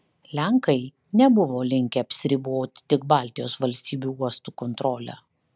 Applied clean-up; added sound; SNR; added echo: none; none; none; none.